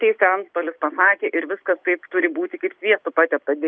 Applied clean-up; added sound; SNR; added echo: none; none; none; none.